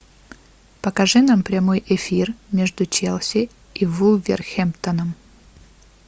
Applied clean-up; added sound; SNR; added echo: none; none; none; none.